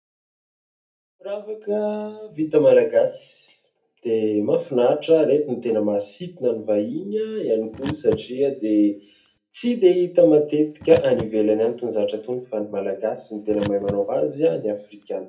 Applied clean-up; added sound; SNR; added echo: none; Car; 18 dB; reverberation time 0.3 s.